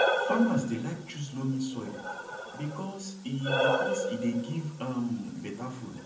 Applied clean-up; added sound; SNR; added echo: none; Breathing; 1 dB; reverberation time 0.6 s.